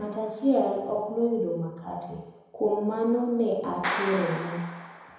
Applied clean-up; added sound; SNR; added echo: none; Clapping; 11 dB; reverberation time 1.0 s.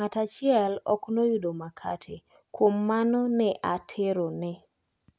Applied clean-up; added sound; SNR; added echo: none; none; none; none.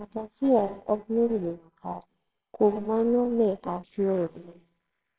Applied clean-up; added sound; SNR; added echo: neural separator model SepFormer WHAMR!.